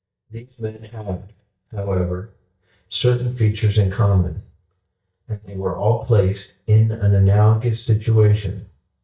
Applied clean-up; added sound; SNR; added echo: neural mask model DeepFilterNet 3.